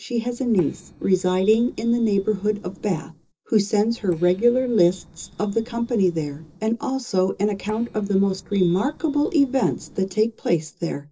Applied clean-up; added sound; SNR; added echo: neural separator model SepFormer DNS4.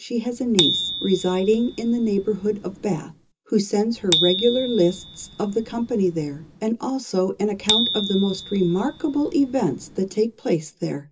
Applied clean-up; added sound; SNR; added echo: none; Bicycle bell; 7 dB; reverberation time 0.2 s.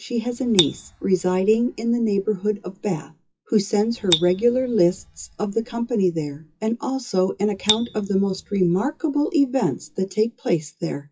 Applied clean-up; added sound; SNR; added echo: classical method WPE with log-MMSE.